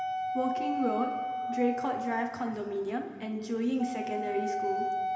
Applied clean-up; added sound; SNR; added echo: none; Wind instrument, woodwind instrument; 2 dB; reverberation time 2.1 s.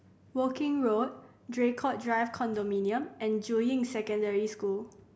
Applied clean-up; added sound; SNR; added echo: none; none; none; none.